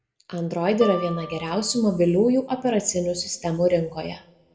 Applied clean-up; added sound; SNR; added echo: none; Guitar; 15 dB; reverberation time 0.8 s.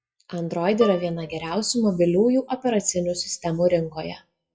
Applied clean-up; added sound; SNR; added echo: classical method WPE with log-MMSE.